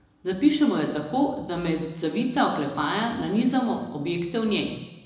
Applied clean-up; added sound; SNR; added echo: none; none; none; reverberation time 0.9 s.